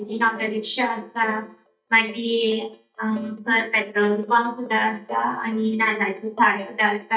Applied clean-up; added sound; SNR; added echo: neural mask model DeepFilterNet 3.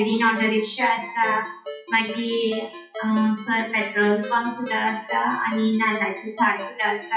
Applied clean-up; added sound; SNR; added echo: classical method WPE with log-MMSE.